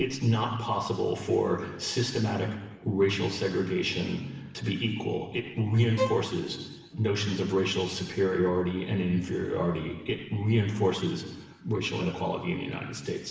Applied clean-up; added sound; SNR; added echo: none; Bowed string instrument; 7 dB; reverberation time 1.1 s.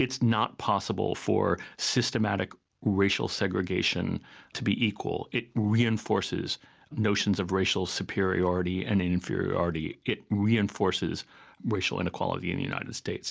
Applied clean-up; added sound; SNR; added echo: none; none; none; none.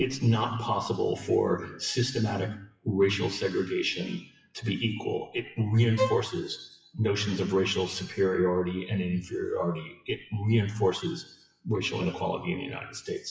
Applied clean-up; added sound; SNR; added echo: classical method WPE with log-MMSE.